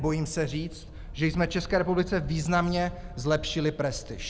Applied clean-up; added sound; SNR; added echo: none; Camera; 12 dB; none.